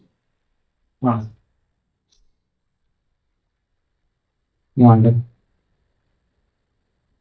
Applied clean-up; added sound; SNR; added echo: neural mask model DeepFilterNet 3.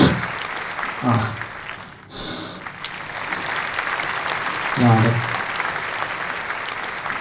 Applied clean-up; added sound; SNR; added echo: none; Applause / Crowd; 2 dB; reverberation time 0.5 s.